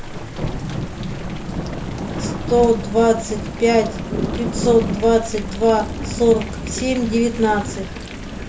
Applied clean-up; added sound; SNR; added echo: none; Thunder / Rain; 5 dB; reverberation time 0.3 s.